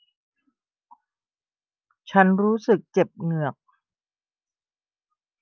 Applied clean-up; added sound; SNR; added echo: none; none; none; none.